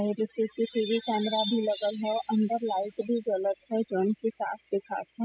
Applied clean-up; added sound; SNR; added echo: classical method spectral subtraction.